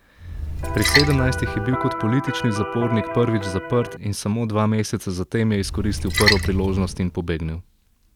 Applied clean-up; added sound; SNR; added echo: none; Splash, splatter + Electric guitar; 3 dB; none.